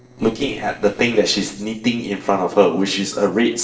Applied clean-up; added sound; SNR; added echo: neural separator model SepFormer DNS4.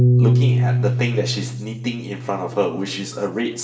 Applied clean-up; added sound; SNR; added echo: none; Piano; -5 dB; reverberation time 0.8 s.